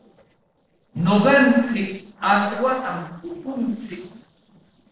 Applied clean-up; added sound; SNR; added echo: neural separator model SepFormer DNS4.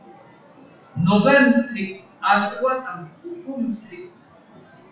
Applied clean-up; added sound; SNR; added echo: classical method WPE with log-MMSE.